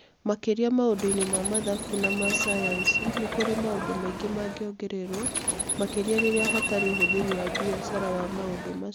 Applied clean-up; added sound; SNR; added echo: none; Subway, metro, underground; 1 dB; none.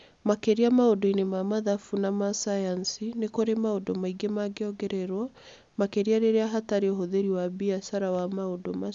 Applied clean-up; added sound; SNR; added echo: none; none; none; none.